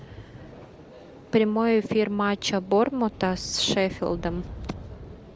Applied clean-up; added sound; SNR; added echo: none; Thunder / Rain; 16 dB; none.